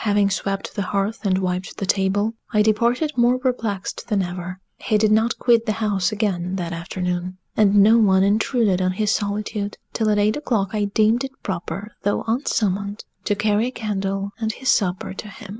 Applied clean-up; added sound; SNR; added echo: none; none; none; none.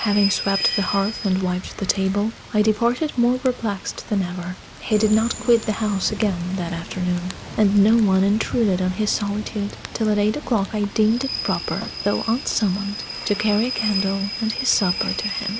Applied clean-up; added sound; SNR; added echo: none; Rain / Train; 9 dB; none.